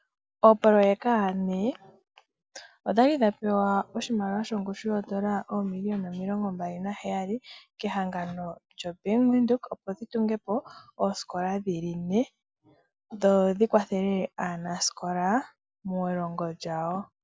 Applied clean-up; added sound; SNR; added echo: none; none; none; none.